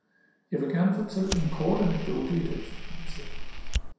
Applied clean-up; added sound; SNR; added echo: none; Fire; 2 dB; reverberation time 0.7 s.